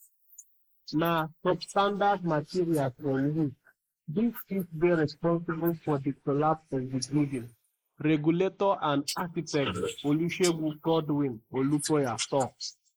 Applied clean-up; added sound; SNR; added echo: neural mask model Resemble Enhance denoiser.